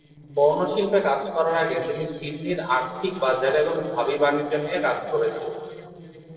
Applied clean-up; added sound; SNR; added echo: neural separator model SepFormer DNS4.